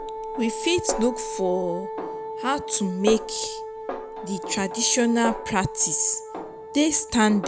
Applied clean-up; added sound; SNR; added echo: none; Wind instrument, woodwind instrument + Snare drum; 12 dB; none.